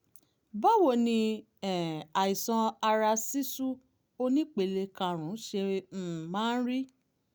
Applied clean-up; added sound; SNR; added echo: none; none; none; none.